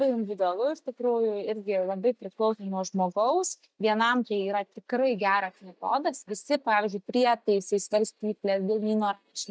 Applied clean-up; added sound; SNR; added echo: neural mask model DeepFilterNet 3.